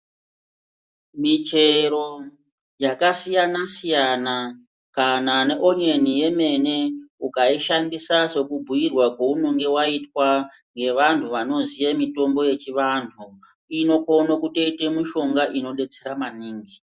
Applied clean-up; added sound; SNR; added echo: none; none; none; none.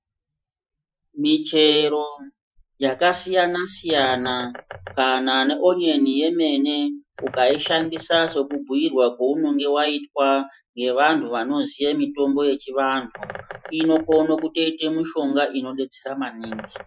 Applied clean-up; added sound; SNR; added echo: classical method Wiener filter.